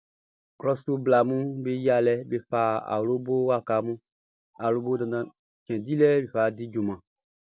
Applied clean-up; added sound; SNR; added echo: none; none; none; none.